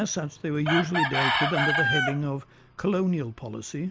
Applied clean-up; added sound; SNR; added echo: none; Chicken, rooster; 1 dB; none.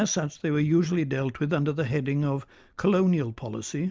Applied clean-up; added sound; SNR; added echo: none; none; none; none.